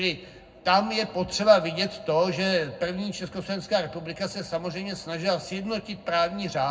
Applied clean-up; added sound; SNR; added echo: none; none; none; reverberation time 0.3 s.